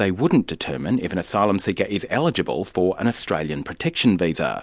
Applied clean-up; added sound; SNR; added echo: none; none; none; none.